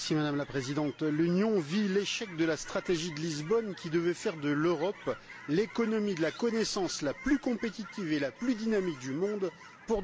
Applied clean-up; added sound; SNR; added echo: none; Chirp, tweet / Fowl; 19 dB; none.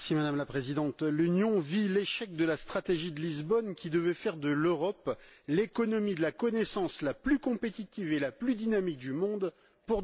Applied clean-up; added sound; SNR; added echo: none; none; none; none.